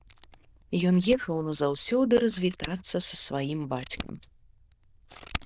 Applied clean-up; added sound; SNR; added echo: neural diffusion model UNIVERSE++.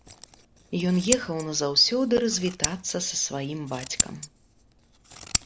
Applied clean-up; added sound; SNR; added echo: none; Scissors; 6 dB; none.